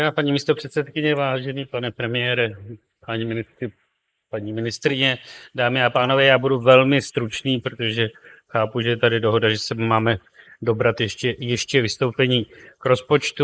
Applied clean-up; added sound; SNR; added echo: neural mask model Resemble Enhance denoiser.